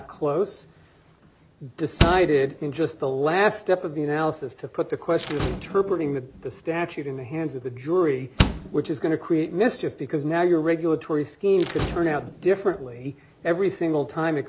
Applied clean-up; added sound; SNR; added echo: none; Slam; 9 dB; none.